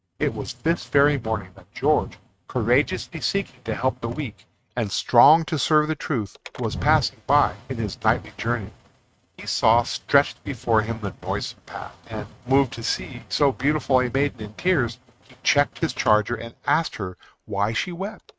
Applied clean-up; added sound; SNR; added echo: neural mask model RNNoise.